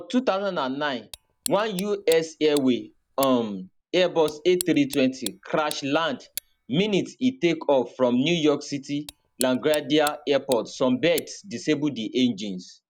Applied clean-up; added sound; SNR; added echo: none; Tick; 16 dB; none.